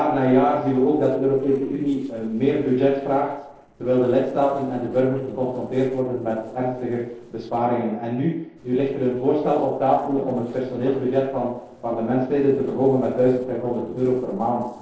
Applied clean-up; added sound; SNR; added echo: neural separator model SepFormer DNS4.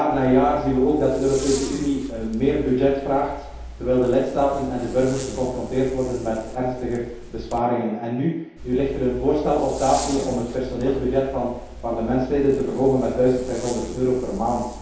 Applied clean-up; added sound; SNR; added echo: none; Zipper (clothing); 14 dB; reverberation time 0.8 s.